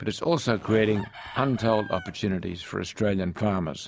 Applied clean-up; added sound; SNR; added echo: none; Chicken, rooster + Zipper (clothing); 18 dB; none.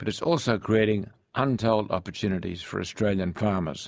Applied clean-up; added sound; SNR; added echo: none; none; none; none.